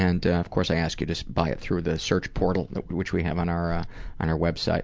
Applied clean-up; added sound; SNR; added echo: none; none; none; none.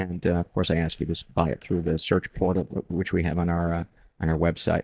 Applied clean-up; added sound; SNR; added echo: neural mask model DeepFilterNet 3.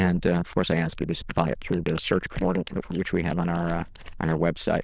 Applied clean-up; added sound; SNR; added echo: neural diffusion model UNIVERSE++.